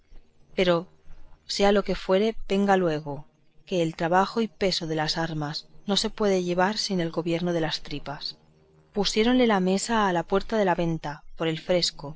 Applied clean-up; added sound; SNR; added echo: neural separator model SepFormer DNS4.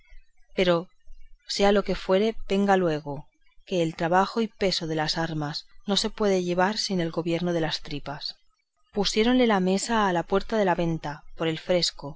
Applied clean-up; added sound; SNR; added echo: none; none; none; none.